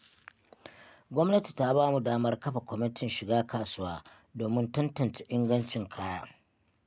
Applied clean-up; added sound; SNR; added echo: none; none; none; none.